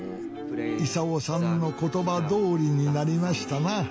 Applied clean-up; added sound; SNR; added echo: none; Livestock, farm animals, working animals; 11 dB; none.